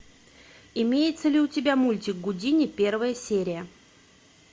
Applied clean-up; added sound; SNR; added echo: none; none; none; none.